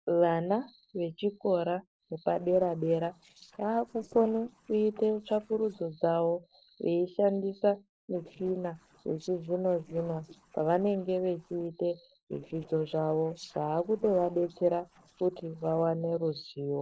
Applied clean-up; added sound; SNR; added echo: neural separator model SepFormer DNS4.